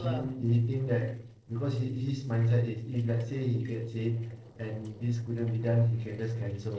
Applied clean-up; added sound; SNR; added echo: neural separator model SepFormer DNS4.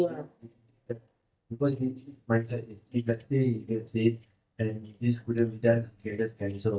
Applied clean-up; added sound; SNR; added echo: neural mask model DeepFilterNet 3.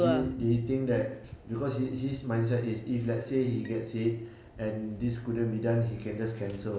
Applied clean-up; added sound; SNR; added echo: none; none; none; none.